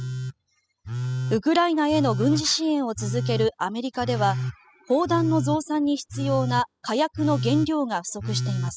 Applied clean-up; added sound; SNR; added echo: classical method spectral subtraction.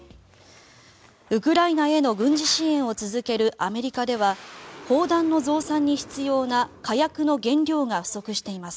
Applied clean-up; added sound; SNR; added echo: none; none; none; none.